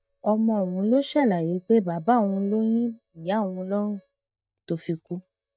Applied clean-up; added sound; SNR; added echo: neural mask model DeepFilterNet 3.